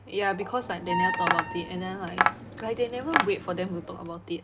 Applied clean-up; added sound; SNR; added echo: none; Squeak + Tap; -3 dB; none.